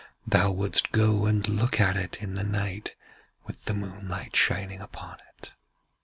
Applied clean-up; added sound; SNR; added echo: none; none; none; none.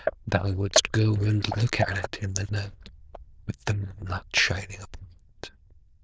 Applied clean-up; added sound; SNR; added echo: neural diffusion model UNIVERSE++.